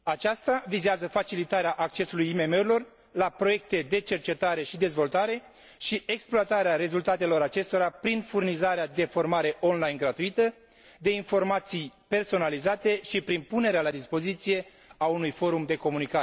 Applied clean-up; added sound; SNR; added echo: none; none; none; none.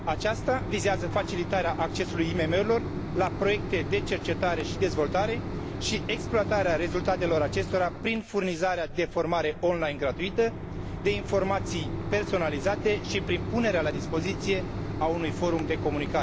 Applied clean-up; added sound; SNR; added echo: none; Mechanisms; 5 dB; none.